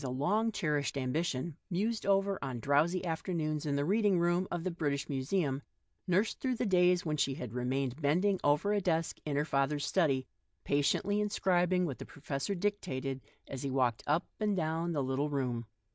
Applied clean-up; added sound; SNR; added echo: none; none; none; none.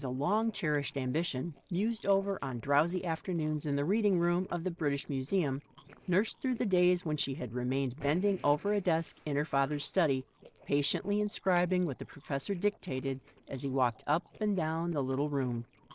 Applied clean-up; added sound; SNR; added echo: neural separator model SepFormer DNS4.